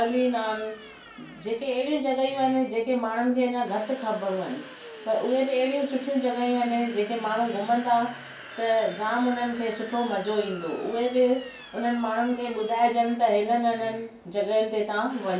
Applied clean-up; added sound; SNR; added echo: none; Domestic sounds, home sounds; 18 dB; reverberation time 0.3 s.